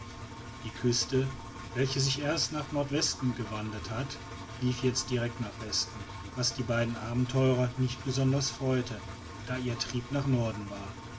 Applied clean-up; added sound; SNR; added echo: none; Engine; 11 dB; none.